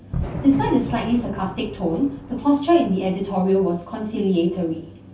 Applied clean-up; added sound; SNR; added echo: none; Fireworks; 10 dB; reverberation time 0.3 s.